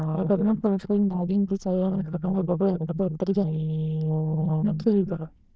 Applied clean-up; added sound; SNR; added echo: neural diffusion model UNIVERSE++.